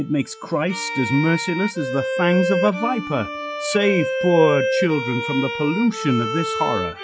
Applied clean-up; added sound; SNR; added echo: classical method log-MMSE.